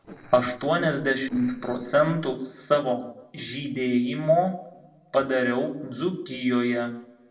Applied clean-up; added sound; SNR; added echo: neural separator model SepFormer DNS4.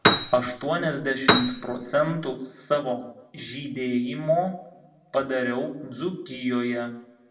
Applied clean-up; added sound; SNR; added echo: none; Piano; -3 dB; reverberation time 0.6 s.